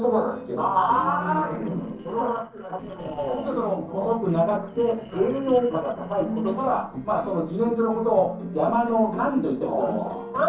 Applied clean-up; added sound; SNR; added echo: neural separator model SepFormer DNS4.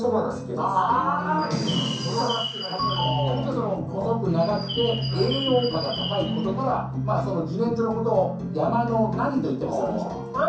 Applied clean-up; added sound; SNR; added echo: none; Bird; 9 dB; reverberation time 0.6 s.